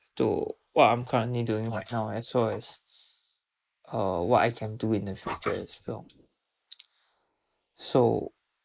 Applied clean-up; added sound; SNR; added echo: neural mask model Resemble Enhance denoiser.